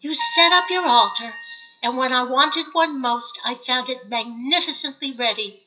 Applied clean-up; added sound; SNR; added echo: classical method WPE with log-MMSE.